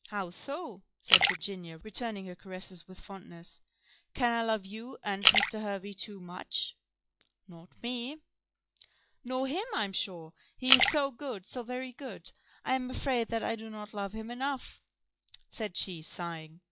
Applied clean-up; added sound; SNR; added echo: classical method log-MMSE.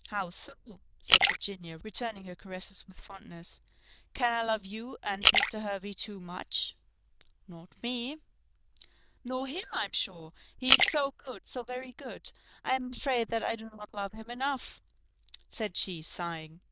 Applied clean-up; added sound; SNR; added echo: neural diffusion model UNIVERSE++.